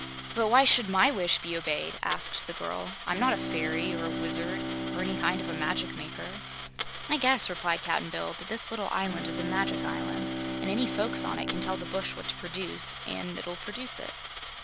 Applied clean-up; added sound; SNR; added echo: none; Bowed string instrument + Coin (dropping); 4 dB; none.